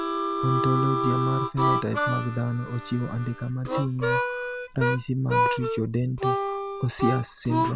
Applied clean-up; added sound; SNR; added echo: none; Harmonica; 0 dB; none.